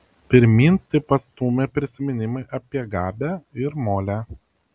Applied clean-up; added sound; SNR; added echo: none; none; none; none.